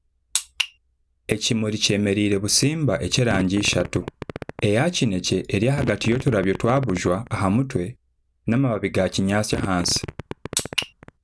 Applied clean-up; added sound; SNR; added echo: none; Fart; 10 dB; none.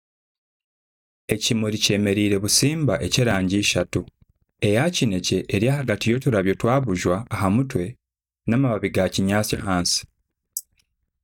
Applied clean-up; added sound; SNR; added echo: neural mask model DeepFilterNet 3.